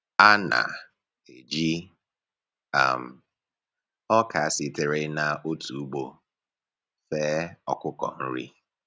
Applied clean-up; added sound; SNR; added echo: none; none; none; none.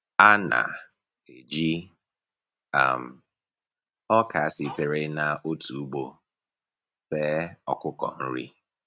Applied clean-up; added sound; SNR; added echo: neural mask model RNNoise.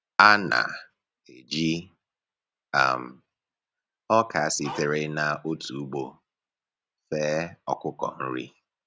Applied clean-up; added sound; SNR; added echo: none; Dog; 11 dB; none.